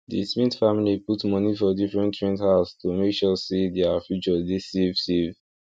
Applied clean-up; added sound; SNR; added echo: none; none; none; none.